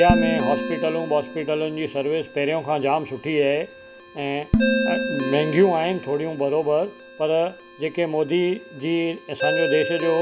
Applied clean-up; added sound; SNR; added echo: none; Dishes, pots, and pans + Ringtone; 5 dB; none.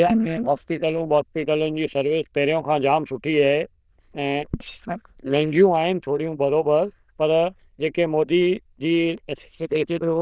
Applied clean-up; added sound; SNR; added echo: neural diffusion model UNIVERSE++.